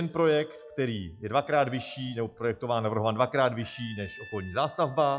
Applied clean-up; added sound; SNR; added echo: classical method log-MMSE.